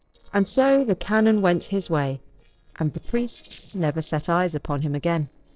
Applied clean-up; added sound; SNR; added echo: neural separator model SepFormer DNS4.